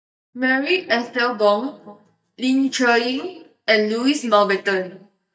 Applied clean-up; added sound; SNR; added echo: neural mask model DeepFilterNet 3.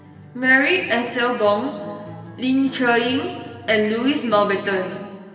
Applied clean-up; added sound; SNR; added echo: none; Acoustic guitar; 19 dB; reverberation time 2.0 s.